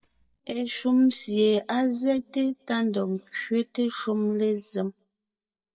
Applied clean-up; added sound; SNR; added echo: neural mask model DeepFilterNet 3.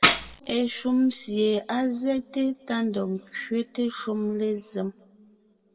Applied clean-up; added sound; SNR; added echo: none; Tambourine; 0 dB; reverberation time 2.0 s.